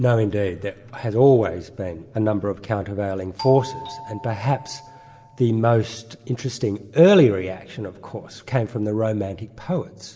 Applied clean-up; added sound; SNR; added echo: none; Doorbell; 15 dB; reverberation time 1.8 s.